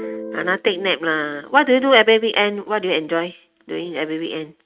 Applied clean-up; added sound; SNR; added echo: neural mask model RNNoise.